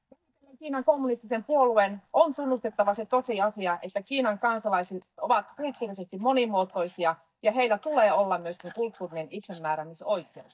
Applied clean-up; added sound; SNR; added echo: neural mask model DeepFilterNet 3.